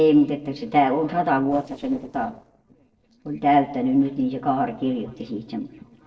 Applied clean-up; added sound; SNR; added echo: neural separator model SepFormer DNS4.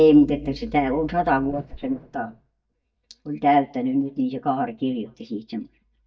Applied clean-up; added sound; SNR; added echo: neural mask model DeepFilterNet 3.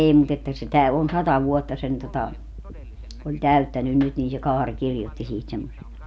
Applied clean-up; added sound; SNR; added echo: none; none; none; none.